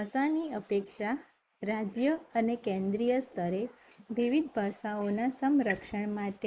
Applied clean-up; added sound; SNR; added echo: neural mask model Resemble Enhance denoiser.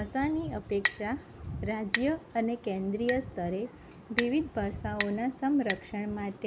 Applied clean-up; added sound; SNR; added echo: none; Chink, clink; 9 dB; none.